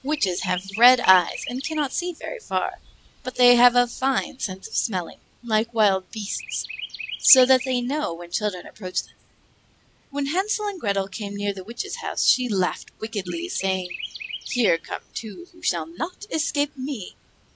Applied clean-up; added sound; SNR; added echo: none; Chirp, tweet; 16 dB; none.